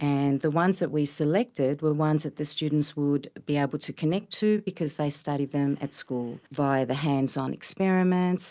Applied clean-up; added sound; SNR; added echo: none; none; none; none.